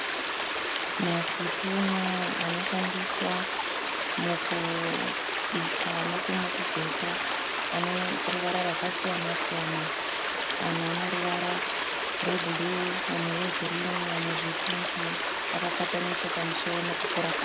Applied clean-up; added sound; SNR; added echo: none; Stream; -4 dB; none.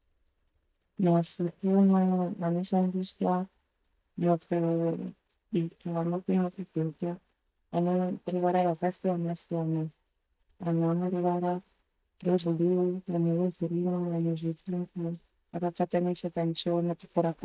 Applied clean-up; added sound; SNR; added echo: neural mask model DeepFilterNet 3.